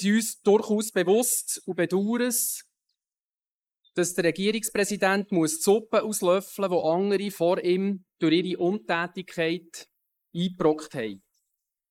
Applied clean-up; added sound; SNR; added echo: neural mask model Resemble Enhance denoiser.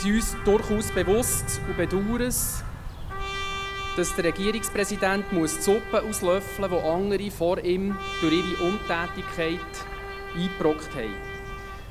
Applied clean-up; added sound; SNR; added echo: none; Trumpet + Bird vocalization, bird call, bird song; 7 dB; none.